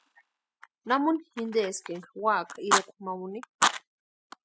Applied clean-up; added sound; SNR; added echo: classical method spectral subtraction.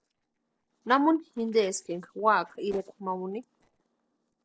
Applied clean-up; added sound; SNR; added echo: neural separator model SepFormer DNS4.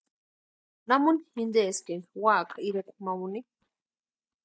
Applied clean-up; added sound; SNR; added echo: neural mask model DeepFilterNet 3.